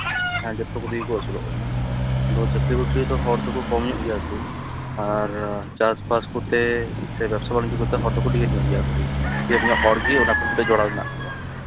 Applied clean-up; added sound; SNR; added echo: none; Motorcycle; 1 dB; none.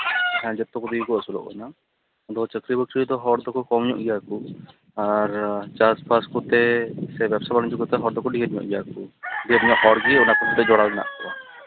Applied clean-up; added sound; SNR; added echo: none; none; none; none.